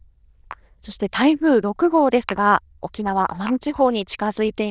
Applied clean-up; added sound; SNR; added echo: neural diffusion model UNIVERSE++.